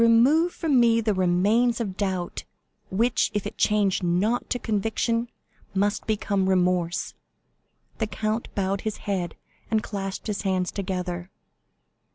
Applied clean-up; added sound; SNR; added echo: none; none; none; none.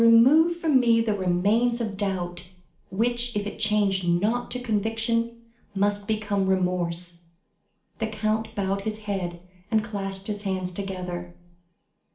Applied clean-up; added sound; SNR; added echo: none; none; none; reverberation time 0.4 s.